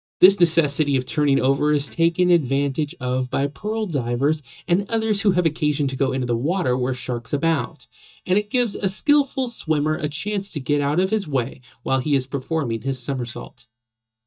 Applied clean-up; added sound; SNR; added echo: neural mask model DeepFilterNet 3.